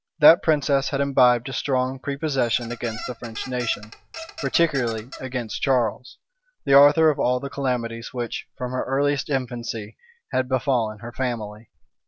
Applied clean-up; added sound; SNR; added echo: none; Squeak; 14 dB; none.